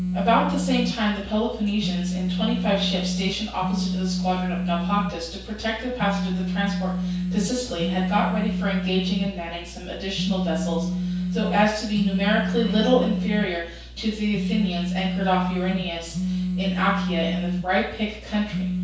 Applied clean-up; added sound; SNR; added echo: none; Telephone; 1 dB; reverberation time 0.7 s.